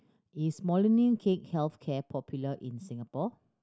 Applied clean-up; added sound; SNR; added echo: none; none; none; none.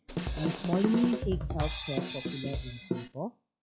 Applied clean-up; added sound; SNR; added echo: classical method log-MMSE.